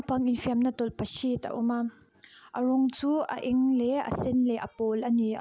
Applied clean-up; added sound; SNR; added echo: none; none; none; none.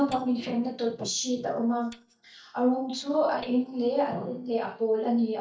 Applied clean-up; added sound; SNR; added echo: neural mask model DeepFilterNet 3.